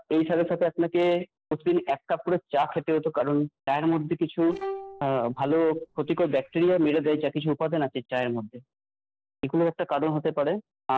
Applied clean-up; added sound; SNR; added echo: neural separator model SepFormer DNS4.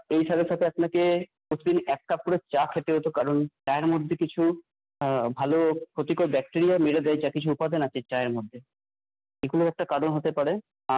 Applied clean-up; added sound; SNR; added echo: none; none; none; none.